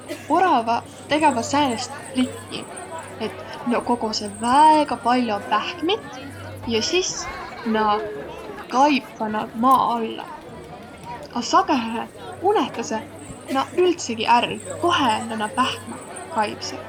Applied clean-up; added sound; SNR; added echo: none; Crowd; 12 dB; none.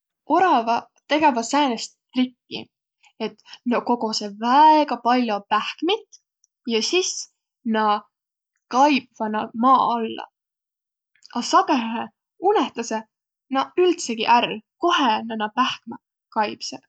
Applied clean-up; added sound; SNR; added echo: none; none; none; none.